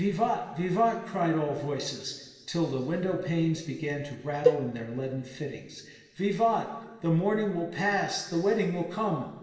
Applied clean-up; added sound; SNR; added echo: none; Cowbell; 1 dB; reverberation time 1.4 s.